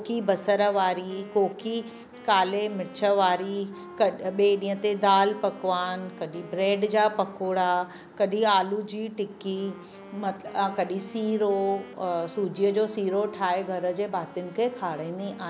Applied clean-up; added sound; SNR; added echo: none; Wind instrument, woodwind instrument; 20 dB; none.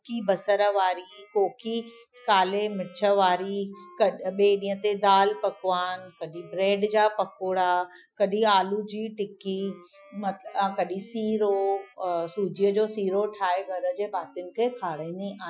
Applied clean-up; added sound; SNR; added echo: classical method Wiener filter.